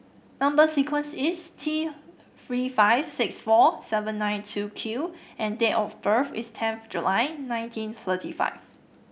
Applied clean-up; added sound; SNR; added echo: none; none; none; none.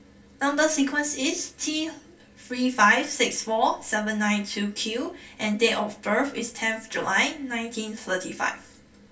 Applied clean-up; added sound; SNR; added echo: none; none; none; reverberation time 0.2 s.